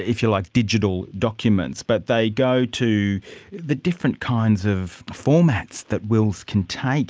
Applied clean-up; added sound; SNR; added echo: none; none; none; none.